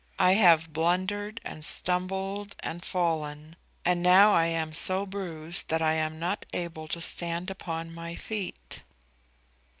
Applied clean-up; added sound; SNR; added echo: none; none; none; none.